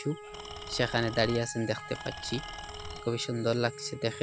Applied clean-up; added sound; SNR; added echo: none; Wind instrument, woodwind instrument + Engine / Tools; 11 dB; none.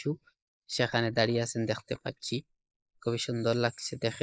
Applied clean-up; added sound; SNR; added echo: neural mask model Resemble Enhance denoiser.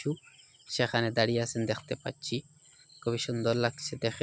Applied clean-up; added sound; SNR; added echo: none; none; none; none.